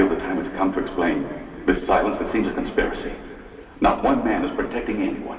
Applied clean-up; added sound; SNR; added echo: none; none; none; reverberation time 2.5 s.